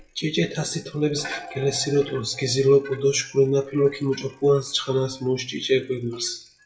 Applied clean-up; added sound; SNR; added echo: classical method WPE with log-MMSE.